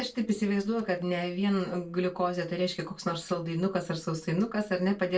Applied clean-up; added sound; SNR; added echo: neural separator model SepFormer DNS4.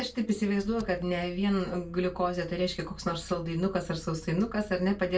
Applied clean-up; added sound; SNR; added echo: none; Engine; 18 dB; reverberation time 0.2 s.